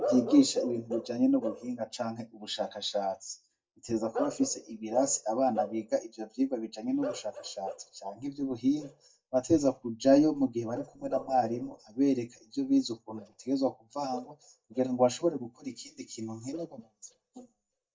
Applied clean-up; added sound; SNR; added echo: neural mask model DeepFilterNet 3.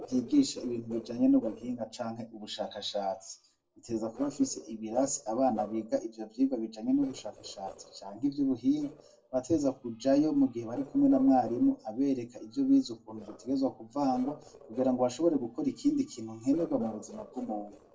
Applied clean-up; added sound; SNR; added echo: neural separator model SepFormer DNS4.